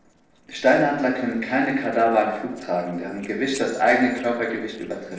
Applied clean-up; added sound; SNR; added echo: neural separator model SepFormer DNS4.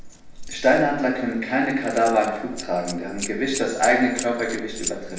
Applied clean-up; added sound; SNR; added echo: none; Keys jangling; 12 dB; reverberation time 0.9 s.